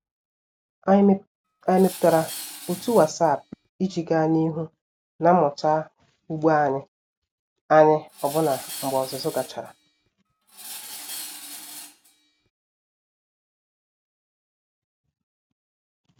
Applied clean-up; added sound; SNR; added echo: none; Tools; 15 dB; none.